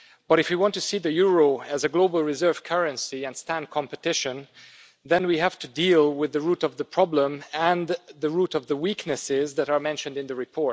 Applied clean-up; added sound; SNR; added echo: none; none; none; none.